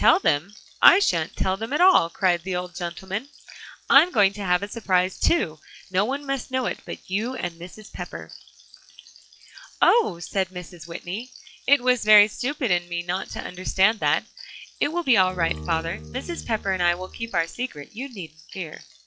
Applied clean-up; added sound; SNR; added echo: classical method log-MMSE.